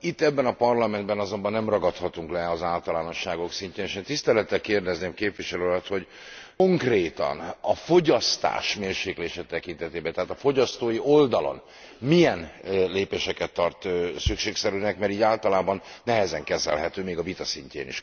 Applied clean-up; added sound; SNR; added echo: none; Bass drum; 13 dB; none.